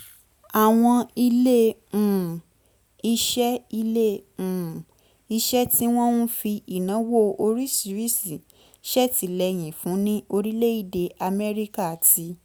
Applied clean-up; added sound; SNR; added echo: none; none; none; none.